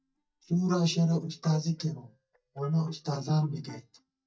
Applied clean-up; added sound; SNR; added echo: neural mask model DeepFilterNet 3.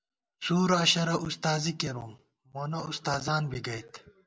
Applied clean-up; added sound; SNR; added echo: none; none; none; none.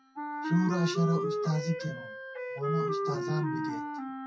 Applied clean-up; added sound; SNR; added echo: classical method WPE with log-MMSE.